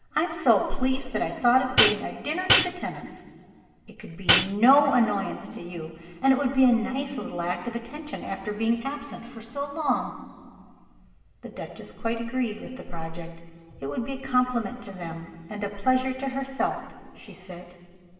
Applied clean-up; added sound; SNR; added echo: none; Hi-hat; -4 dB; reverberation time 2.4 s.